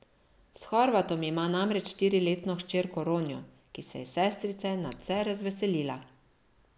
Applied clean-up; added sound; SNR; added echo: none; Scissors; 18 dB; none.